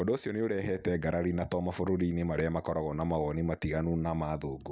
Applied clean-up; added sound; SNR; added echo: none; none; none; none.